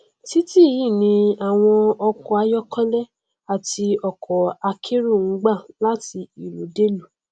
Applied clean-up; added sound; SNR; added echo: none; none; none; none.